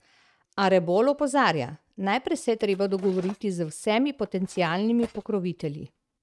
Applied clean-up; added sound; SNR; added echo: neural mask model RNNoise.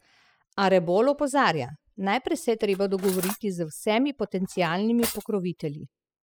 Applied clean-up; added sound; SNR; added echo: classical method spectral subtraction.